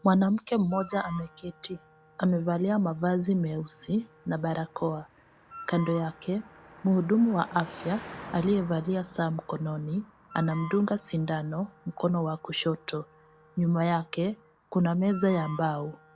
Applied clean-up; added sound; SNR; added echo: none; Wind instrument, woodwind instrument + Car passing by; 19 dB; none.